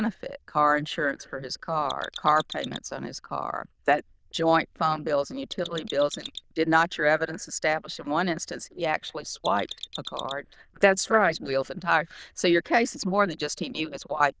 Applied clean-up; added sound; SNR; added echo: neural diffusion model UNIVERSE++.